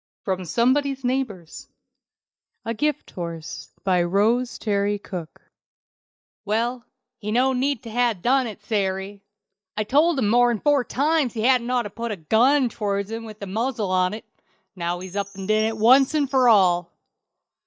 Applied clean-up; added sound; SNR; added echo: neural mask model DeepFilterNet 3.